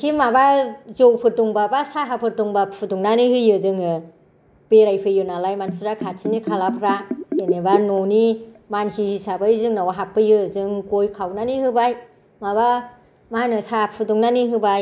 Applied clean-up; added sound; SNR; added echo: none; Bathtub (filling or washing); 7 dB; none.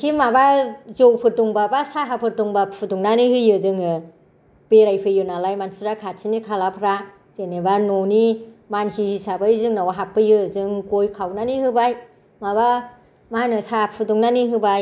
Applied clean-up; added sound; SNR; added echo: none; none; none; none.